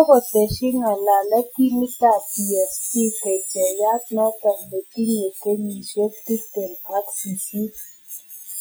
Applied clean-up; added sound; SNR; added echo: classical method Wiener filter.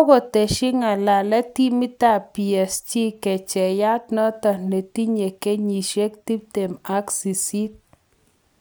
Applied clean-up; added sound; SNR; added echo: none; none; none; none.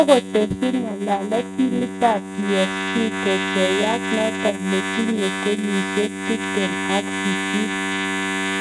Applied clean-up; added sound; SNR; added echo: neural mask model RNNoise.